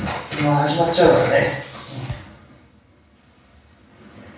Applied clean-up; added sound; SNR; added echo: none; Thump, thud; 19 dB; reverberation time 0.7 s.